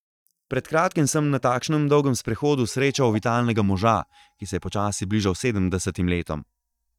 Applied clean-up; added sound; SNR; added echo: neural mask model DeepFilterNet 3.